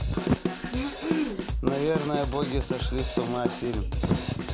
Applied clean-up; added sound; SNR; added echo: none; Drum kit; 1 dB; none.